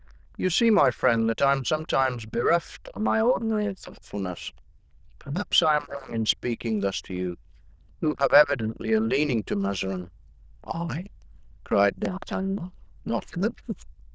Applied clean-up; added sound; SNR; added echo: neural diffusion model UNIVERSE++.